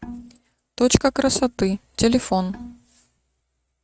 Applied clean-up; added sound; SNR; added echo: neural mask model RNNoise.